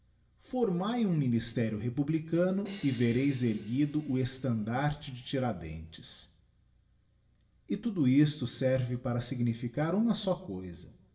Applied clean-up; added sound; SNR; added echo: none; Crash cymbal; 20 dB; reverberation time 0.7 s.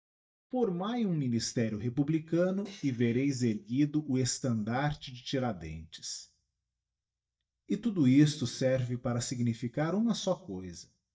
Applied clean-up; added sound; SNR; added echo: neural mask model DeepFilterNet 3.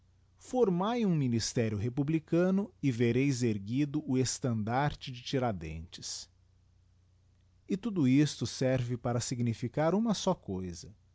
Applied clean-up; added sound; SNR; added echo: none; none; none; none.